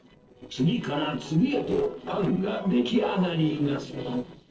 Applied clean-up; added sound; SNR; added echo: neural separator model SepFormer DNS4.